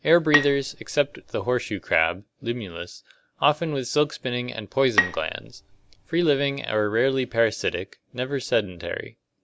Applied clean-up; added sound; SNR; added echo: none; Bowed string instrument; 5 dB; none.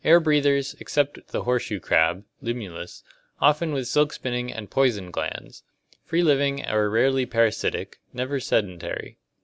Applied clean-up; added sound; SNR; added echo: none; none; none; none.